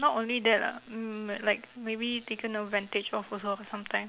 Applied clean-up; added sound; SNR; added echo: none; none; none; none.